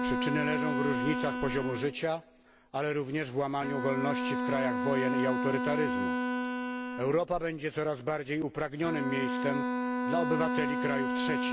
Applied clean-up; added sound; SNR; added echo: none; Bowed string instrument; 0 dB; none.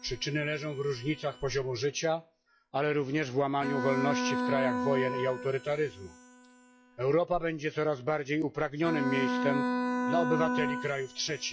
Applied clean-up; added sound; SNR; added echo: classical method log-MMSE.